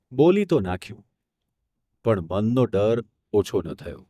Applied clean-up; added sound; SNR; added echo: neural mask model DeepFilterNet 3.